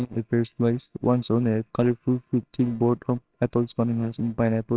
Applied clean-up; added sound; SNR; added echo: neural separator model SepFormer WHAMR!.